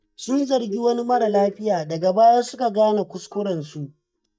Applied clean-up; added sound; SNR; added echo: neural mask model DeepFilterNet 3.